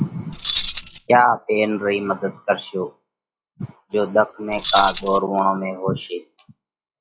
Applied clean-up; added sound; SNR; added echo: classical method log-MMSE.